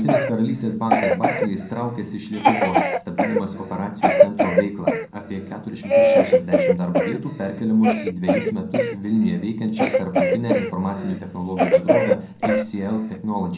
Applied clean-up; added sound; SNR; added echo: none; Cough; -3 dB; reverberation time 0.5 s.